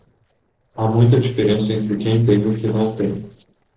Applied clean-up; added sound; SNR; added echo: neural separator model SepFormer DNS4.